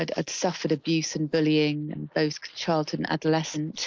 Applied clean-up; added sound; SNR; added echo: neural mask model Resemble Enhance denoiser.